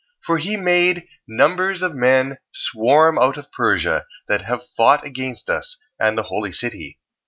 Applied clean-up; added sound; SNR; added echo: none; none; none; none.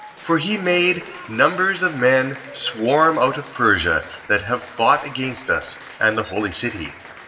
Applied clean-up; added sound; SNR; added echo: none; Applause; 18 dB; reverberation time 1.6 s.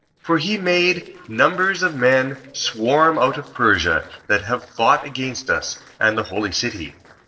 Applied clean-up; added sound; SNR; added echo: neural separator model SepFormer DNS4.